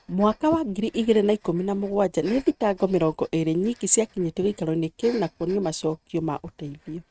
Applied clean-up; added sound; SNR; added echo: neural mask model RNNoise.